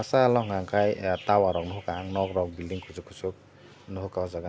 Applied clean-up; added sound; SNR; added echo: none; none; none; none.